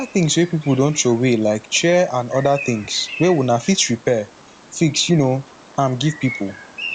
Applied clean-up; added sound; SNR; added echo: none; Bird vocalization, bird call, bird song; 17 dB; none.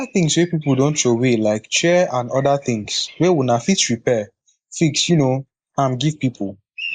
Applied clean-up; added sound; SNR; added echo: neural mask model Resemble Enhance denoiser.